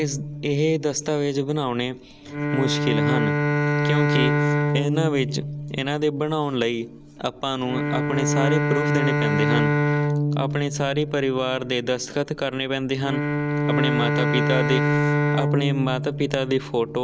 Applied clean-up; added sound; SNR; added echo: none; Bowed string instrument; -1 dB; none.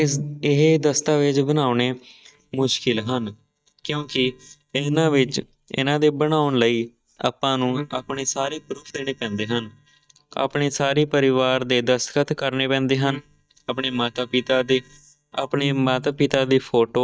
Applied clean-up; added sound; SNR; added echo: neural mask model DeepFilterNet 3.